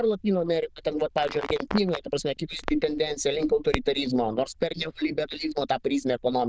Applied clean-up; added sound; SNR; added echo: neural diffusion model UNIVERSE++.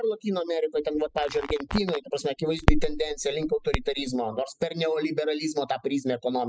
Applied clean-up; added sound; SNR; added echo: classical method spectral subtraction.